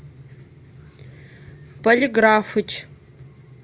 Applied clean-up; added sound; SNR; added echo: none; none; none; none.